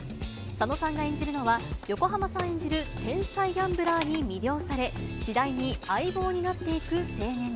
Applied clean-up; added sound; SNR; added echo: none; none; none; none.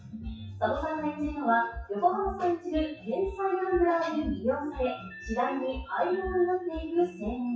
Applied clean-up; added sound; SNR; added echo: classical method WPE with log-MMSE.